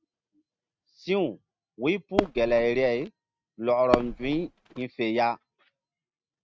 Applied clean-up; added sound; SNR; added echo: neural mask model RNNoise.